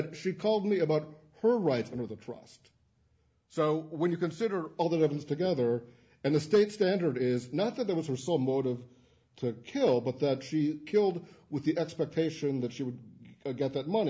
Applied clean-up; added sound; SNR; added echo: none; none; none; none.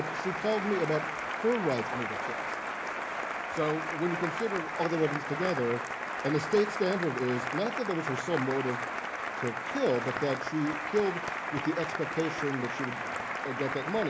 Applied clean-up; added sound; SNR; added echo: none; Applause; 3 dB; none.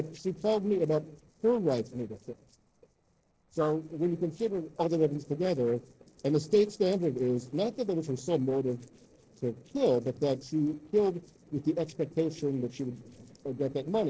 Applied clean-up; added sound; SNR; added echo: neural separator model SepFormer DNS4.